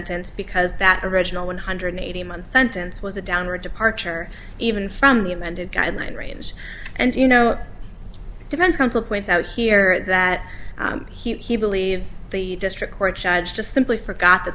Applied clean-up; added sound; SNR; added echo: none; none; none; none.